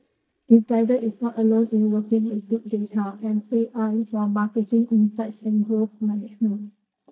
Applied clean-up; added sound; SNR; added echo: neural mask model DeepFilterNet 3.